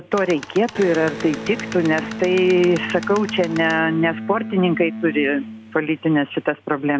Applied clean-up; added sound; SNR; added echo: none; Electric guitar + Tools; 11 dB; none.